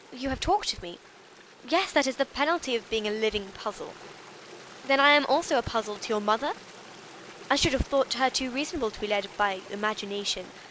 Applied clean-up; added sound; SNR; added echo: none; Stream; 18 dB; none.